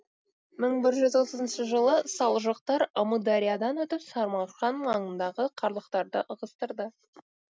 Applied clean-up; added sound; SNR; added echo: none; none; none; none.